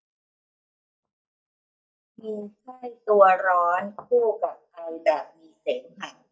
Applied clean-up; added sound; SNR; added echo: neural mask model DeepFilterNet 3.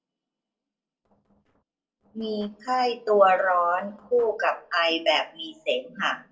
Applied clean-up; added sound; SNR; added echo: neural separator model SepFormer DNS4.